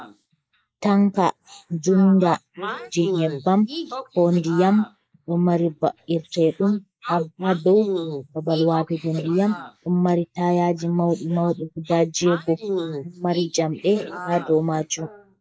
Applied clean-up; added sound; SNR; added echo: neural mask model Resemble Enhance denoiser.